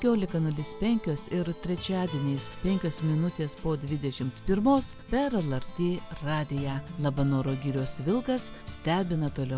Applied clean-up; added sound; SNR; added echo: none; none; none; none.